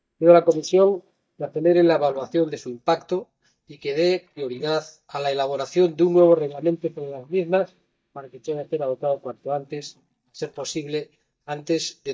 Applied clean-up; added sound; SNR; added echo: neural mask model DeepFilterNet 3.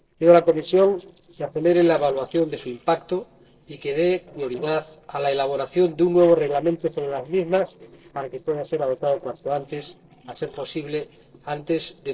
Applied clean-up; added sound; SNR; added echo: neural separator model SepFormer DNS4.